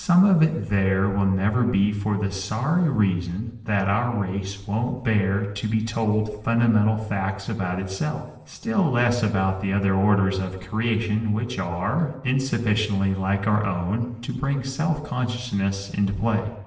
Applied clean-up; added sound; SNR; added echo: none; none; none; reverberation time 0.9 s.